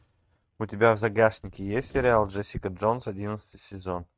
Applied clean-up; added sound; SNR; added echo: neural mask model RNNoise.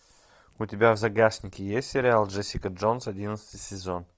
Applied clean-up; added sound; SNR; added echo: none; none; none; none.